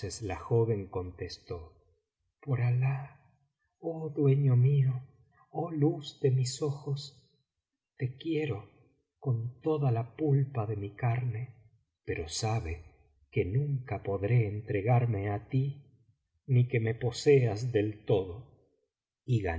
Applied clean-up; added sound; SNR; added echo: none; none; none; none.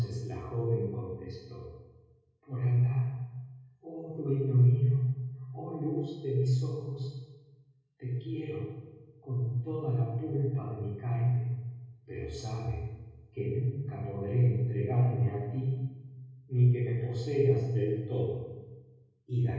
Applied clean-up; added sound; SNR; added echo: none; none; none; reverberation time 1.3 s.